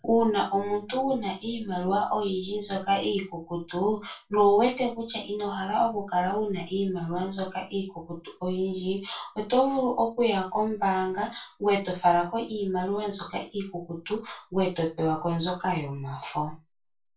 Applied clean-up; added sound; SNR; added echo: none; none; none; reverberation time 0.2 s.